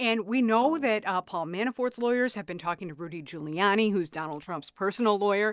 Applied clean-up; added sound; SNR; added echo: neural mask model DeepFilterNet 3.